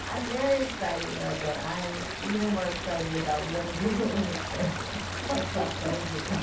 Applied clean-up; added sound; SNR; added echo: none; Stream; 4 dB; reverberation time 0.7 s.